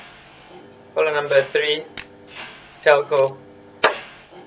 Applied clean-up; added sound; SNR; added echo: none; Camera + Mechanisms; 16 dB; none.